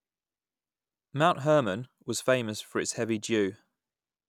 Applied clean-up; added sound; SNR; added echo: none; none; none; none.